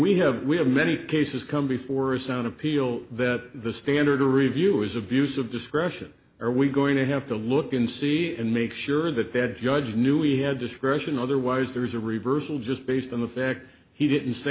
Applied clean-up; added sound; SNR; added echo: none; none; none; none.